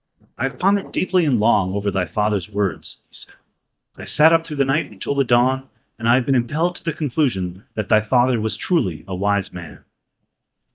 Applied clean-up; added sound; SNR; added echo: neural mask model DeepFilterNet 3.